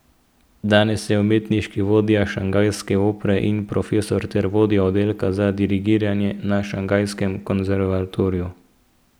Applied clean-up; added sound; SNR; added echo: none; none; none; none.